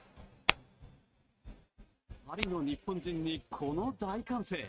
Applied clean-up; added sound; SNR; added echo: neural mask model RNNoise.